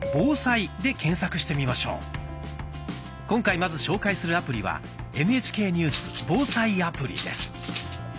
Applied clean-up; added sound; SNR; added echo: none; Rattle (instrument); -5 dB; none.